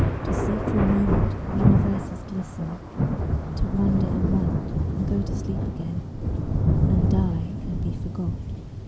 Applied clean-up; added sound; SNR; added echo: none; Thunder; -4 dB; none.